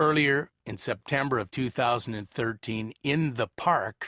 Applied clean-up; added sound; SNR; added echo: none; none; none; none.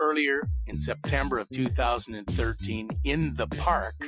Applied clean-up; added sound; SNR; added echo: classical method Wiener filter.